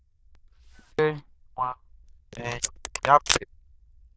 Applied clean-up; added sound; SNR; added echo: neural diffusion model UNIVERSE++.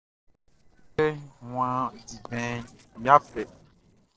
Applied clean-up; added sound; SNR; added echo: neural separator model SepFormer DNS4.